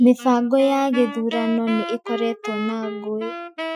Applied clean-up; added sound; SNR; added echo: classical method Wiener filter.